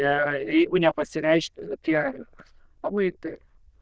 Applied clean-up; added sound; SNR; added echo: neural diffusion model UNIVERSE++.